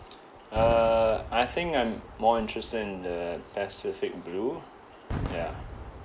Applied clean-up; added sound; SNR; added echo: none; Fireworks; 11 dB; none.